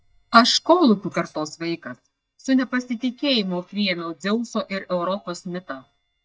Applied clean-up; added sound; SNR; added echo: neural mask model DeepFilterNet 3.